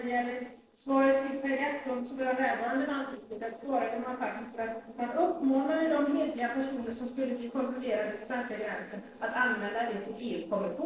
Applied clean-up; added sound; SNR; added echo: neural separator model SepFormer DNS4.